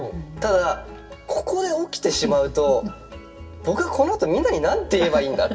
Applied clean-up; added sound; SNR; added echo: none; none; none; reverberation time 0.1 s.